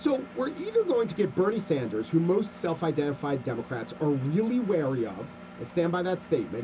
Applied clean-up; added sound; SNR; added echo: none; Engine; 17 dB; reverberation time 0.2 s.